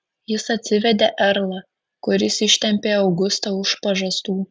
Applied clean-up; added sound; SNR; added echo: none; none; none; none.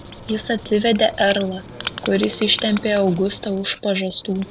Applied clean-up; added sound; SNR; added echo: none; Writing; 12 dB; none.